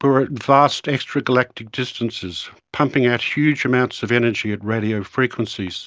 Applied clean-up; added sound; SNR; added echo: none; none; none; none.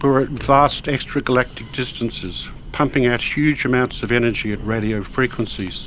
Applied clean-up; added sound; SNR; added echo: none; Breathing; 14 dB; none.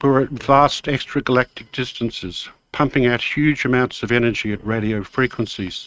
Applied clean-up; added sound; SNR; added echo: neural mask model RNNoise.